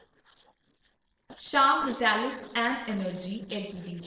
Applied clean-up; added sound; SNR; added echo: neural separator model SepFormer DNS4.